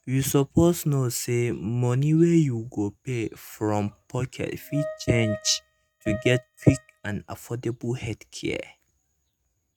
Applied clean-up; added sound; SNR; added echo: neural mask model RNNoise.